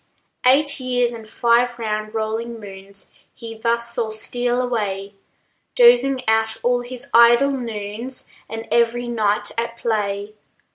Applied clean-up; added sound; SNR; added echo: none; none; none; none.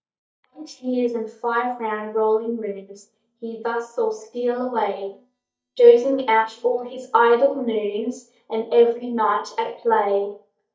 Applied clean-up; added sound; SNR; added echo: neural mask model DeepFilterNet 3.